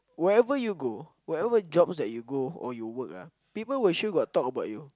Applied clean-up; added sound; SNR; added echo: none; none; none; none.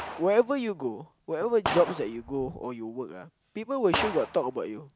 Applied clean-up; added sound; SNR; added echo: none; Gunshot, gunfire; 9 dB; none.